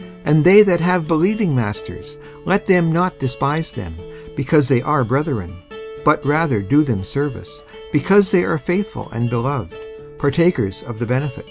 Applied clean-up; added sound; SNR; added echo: none; Acoustic guitar; 18 dB; none.